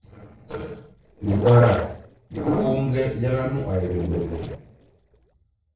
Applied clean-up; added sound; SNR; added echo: neural separator model SepFormer DNS4.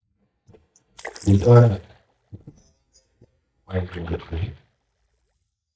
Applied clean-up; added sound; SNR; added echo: neural mask model DeepFilterNet 3.